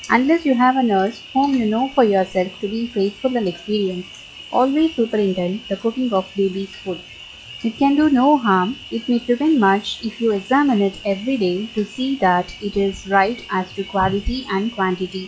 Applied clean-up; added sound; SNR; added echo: classical method log-MMSE.